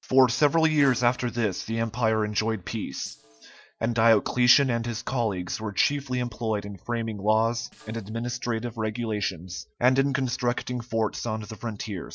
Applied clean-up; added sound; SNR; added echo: neural separator model SepFormer DNS4.